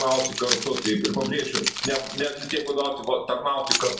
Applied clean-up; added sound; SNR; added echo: none; Keys jangling; 4 dB; reverberation time 0.3 s.